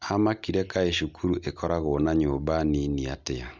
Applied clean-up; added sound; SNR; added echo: none; none; none; none.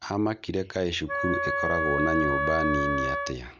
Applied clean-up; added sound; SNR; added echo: none; Wind instrument, woodwind instrument; -1 dB; none.